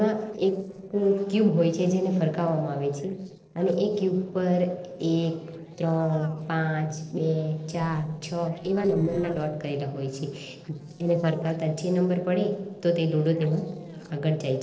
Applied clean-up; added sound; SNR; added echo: neural separator model SepFormer DNS4.